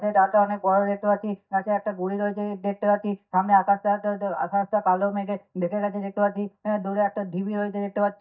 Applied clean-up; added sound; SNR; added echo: neural mask model DeepFilterNet 3.